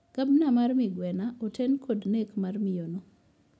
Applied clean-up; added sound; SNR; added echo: none; none; none; none.